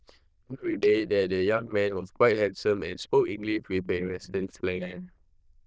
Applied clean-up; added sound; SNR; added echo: neural diffusion model UNIVERSE++.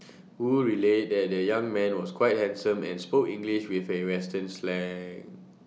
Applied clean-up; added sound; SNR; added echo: none; none; none; none.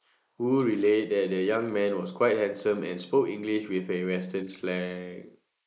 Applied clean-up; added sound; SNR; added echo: neural mask model Resemble Enhance denoiser.